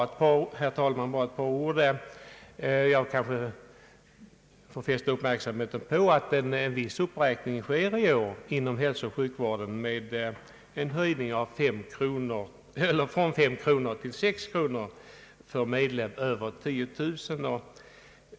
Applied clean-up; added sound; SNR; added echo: none; none; none; none.